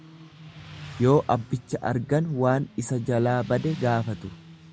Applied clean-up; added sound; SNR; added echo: none; Motorcycle; 18 dB; none.